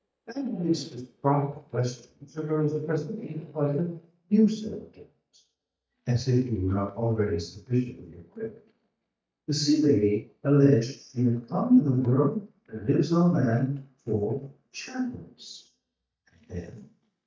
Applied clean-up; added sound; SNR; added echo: neural mask model DeepFilterNet 3.